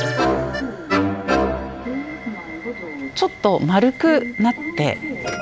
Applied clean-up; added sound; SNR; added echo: none; Subway, metro, underground / Alarm; 10 dB; none.